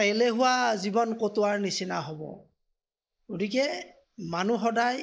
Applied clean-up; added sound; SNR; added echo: neural mask model Resemble Enhance denoiser.